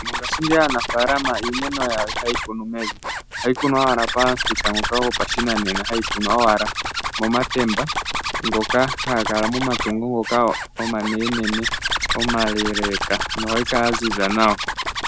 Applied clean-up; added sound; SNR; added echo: none; Zipper (clothing); 3 dB; none.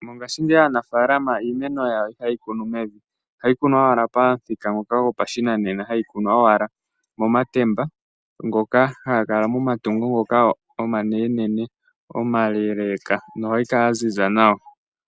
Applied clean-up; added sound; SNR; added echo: none; none; none; none.